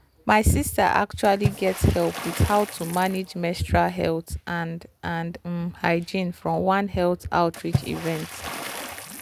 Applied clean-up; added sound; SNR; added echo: none; Water / Splash, splatter; 11 dB; none.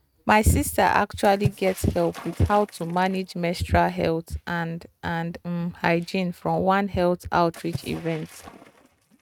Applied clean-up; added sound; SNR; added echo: neural mask model RNNoise.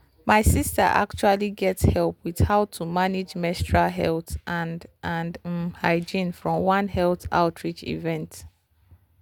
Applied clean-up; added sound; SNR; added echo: none; none; none; none.